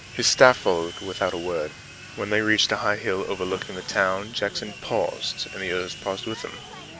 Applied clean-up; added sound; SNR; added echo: none; Sawing; 15 dB; none.